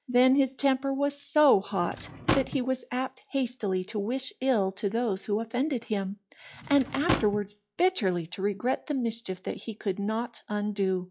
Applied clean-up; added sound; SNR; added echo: classical method log-MMSE.